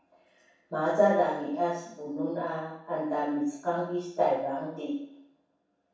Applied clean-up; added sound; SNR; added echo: none; none; none; reverberation time 0.7 s.